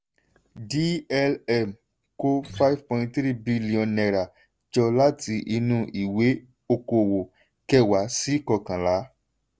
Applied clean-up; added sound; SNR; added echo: none; Acoustic guitar; 14 dB; none.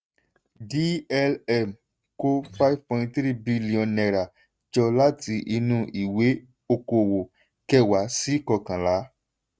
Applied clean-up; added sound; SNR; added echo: neural mask model RNNoise.